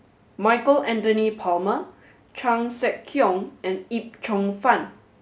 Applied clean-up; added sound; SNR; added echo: none; none; none; none.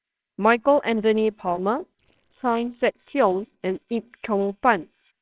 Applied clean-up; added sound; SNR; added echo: neural separator model SepFormer WHAMR!.